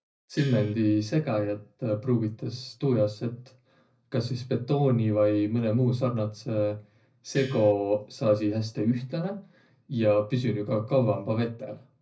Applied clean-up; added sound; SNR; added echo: none; Gong; 16 dB; reverberation time 0.4 s.